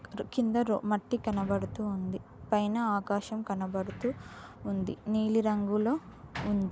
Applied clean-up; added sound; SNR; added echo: none; Sliding door; 16 dB; none.